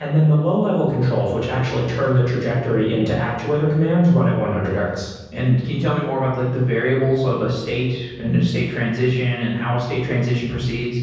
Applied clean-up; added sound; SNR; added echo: none; none; none; reverberation time 1.1 s.